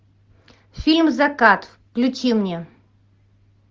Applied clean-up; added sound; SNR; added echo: none; none; none; none.